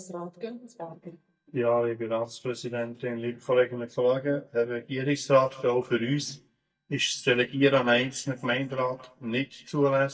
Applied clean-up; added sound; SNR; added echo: neural mask model DeepFilterNet 3.